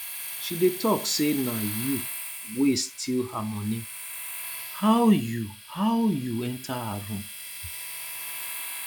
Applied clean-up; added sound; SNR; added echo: none; Domestic sounds, home sounds; 10 dB; none.